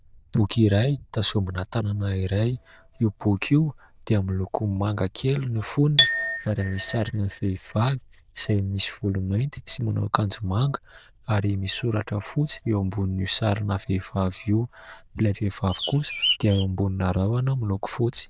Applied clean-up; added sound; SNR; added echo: neural diffusion model UNIVERSE++.